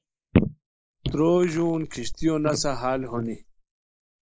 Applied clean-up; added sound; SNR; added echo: neural mask model Resemble Enhance denoiser.